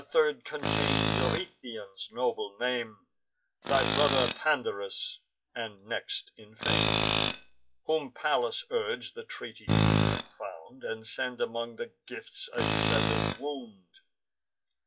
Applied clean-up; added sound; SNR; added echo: classical method log-MMSE.